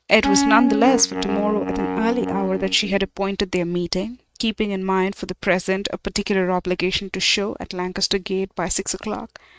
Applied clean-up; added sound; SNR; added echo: neural mask model RNNoise.